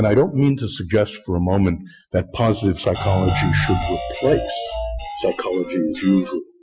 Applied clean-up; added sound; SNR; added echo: classical method Wiener filter.